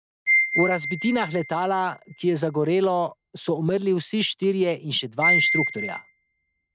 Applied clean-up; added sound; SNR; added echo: neural mask model RNNoise.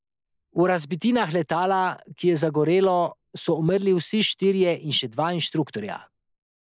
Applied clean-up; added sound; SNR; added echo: neural mask model Resemble Enhance denoiser.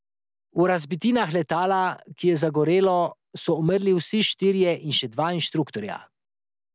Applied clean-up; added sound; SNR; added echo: none; none; none; none.